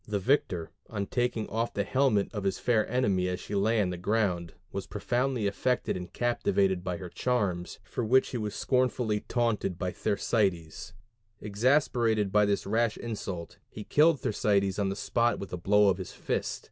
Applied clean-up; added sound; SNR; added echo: none; none; none; none.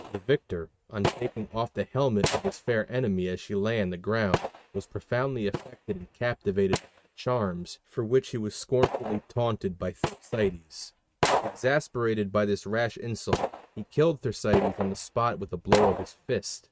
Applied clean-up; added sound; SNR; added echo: neural mask model RNNoise.